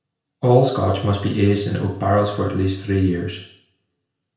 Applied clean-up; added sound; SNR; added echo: none; none; none; reverberation time 0.5 s.